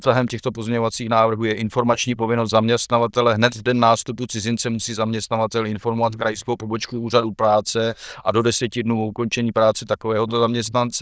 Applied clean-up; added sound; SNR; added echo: neural diffusion model UNIVERSE++.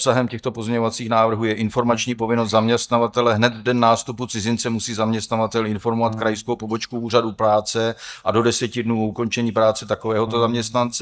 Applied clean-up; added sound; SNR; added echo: neural mask model DeepFilterNet 3.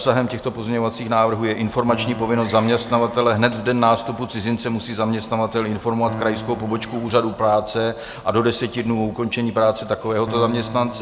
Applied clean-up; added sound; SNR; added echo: none; Piano + Hi-hat; 15 dB; none.